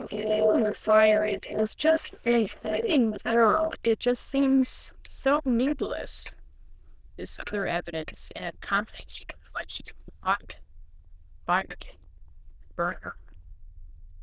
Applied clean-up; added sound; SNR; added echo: neural diffusion model UNIVERSE++.